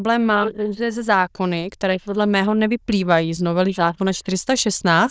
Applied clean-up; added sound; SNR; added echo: neural diffusion model UNIVERSE++.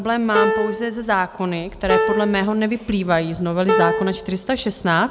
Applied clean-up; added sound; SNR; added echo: none; Piano; 3 dB; none.